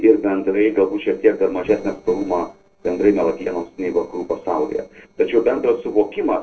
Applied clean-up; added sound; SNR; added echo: neural separator model SepFormer DNS4.